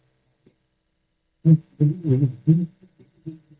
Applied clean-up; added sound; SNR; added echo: neural mask model DeepFilterNet 3.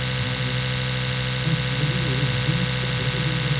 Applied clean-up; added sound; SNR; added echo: none; Domestic sounds, home sounds; -5 dB; reverberation time 0.5 s.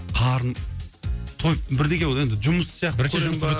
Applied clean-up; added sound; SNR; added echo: none; none; none; none.